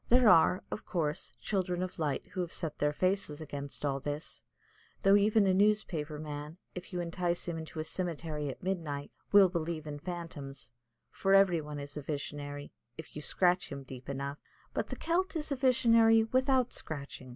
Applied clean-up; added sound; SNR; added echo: none; none; none; none.